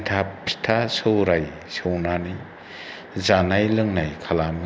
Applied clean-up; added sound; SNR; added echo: none; none; none; none.